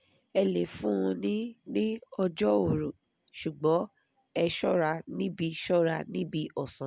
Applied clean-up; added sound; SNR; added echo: none; none; none; none.